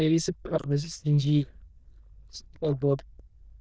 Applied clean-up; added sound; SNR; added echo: neural diffusion model UNIVERSE++.